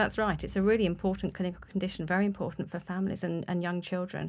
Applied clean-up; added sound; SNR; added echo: none; Boom; 19 dB; none.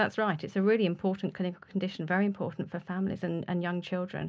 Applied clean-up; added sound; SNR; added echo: none; none; none; none.